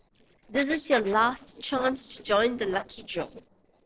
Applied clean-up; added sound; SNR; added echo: neural separator model SepFormer DNS4.